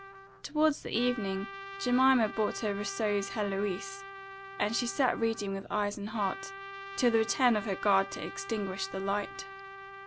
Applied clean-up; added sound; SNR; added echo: none; Trumpet; 13 dB; none.